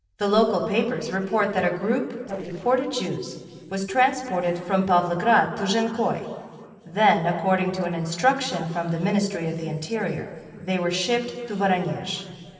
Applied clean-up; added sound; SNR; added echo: neural separator model SepFormer DNS4.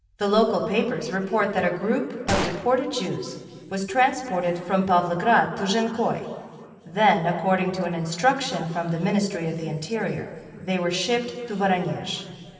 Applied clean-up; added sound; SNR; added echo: none; Gunshot, gunfire; 9 dB; reverberation time 2.7 s.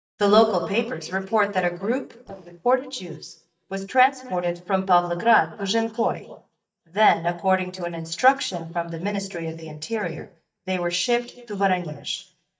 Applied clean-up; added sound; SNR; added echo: neural mask model DeepFilterNet 3.